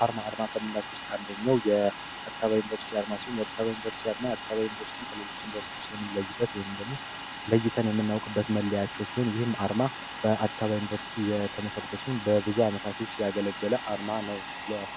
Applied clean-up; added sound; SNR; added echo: none; Domestic sounds, home sounds; 9 dB; none.